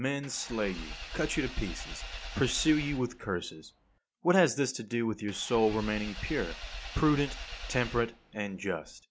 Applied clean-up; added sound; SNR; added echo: none; Engine / Vehicle; 11 dB; none.